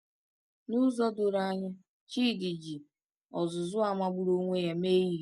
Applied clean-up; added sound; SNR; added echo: none; none; none; none.